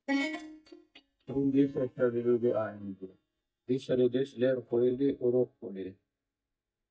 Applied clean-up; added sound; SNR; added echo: neural mask model DeepFilterNet 3.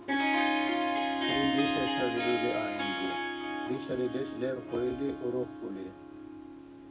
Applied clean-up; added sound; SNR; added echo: none; Harp; -3 dB; reverberation time 0.4 s.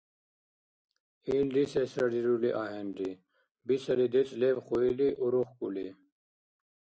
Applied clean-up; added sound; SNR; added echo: none; none; none; none.